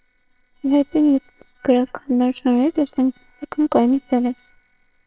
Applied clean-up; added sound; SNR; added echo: neural separator model SepFormer WHAMR!.